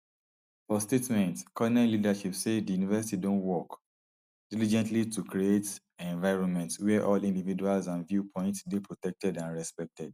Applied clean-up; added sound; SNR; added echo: none; none; none; none.